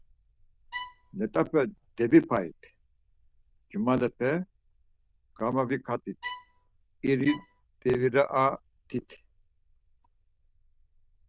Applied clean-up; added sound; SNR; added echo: neural diffusion model UNIVERSE++.